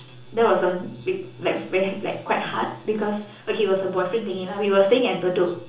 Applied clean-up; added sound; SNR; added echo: none; none; none; reverberation time 0.7 s.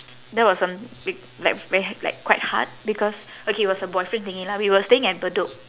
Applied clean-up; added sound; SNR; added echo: none; none; none; none.